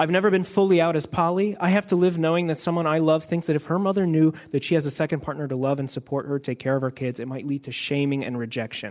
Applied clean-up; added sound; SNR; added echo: none; none; none; none.